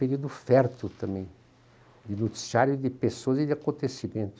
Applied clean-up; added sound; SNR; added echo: none; none; none; none.